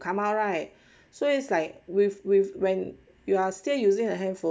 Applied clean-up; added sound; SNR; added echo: none; none; none; none.